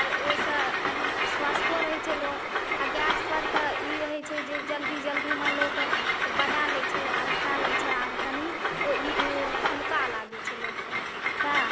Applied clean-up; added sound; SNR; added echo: none; Train; -4 dB; none.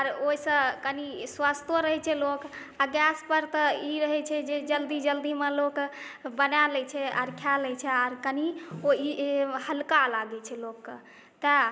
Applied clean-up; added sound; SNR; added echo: none; none; none; none.